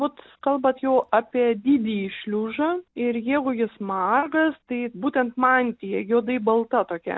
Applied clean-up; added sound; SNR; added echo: none; none; none; none.